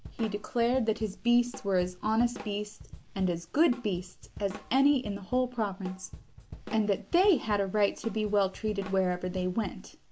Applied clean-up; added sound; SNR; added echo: none; Drum kit; 18 dB; none.